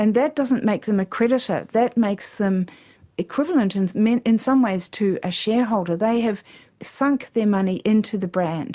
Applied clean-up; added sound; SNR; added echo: none; none; none; none.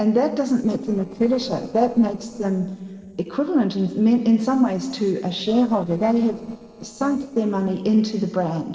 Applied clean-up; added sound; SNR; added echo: neural separator model SepFormer DNS4.